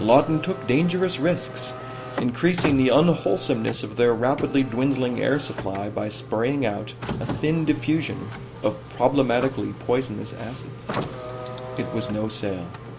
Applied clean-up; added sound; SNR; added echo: none; Car; 11 dB; none.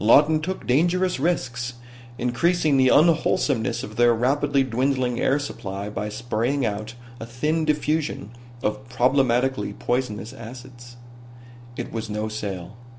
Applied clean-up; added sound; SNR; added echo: none; none; none; none.